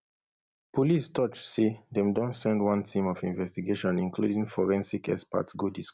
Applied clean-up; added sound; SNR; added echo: none; none; none; none.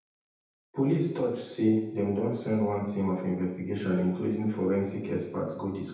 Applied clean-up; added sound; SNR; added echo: none; none; none; reverberation time 0.8 s.